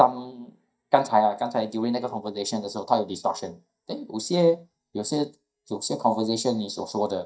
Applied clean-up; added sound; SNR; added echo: neural mask model DeepFilterNet 3.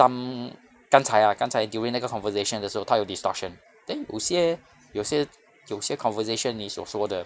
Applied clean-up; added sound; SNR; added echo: none; none; none; none.